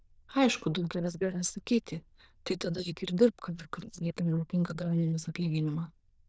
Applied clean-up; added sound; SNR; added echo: neural diffusion model UNIVERSE++.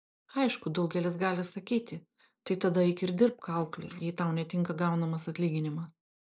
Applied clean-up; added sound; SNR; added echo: neural mask model Resemble Enhance denoiser.